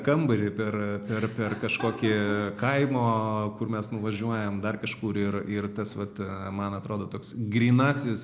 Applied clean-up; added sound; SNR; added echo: none; none; none; none.